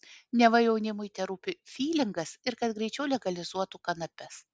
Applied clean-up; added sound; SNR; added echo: none; none; none; none.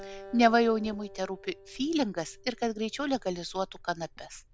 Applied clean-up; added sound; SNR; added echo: none; Acoustic guitar + Liquid; 19 dB; none.